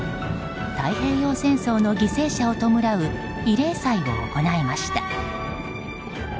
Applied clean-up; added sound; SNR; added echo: none; none; none; none.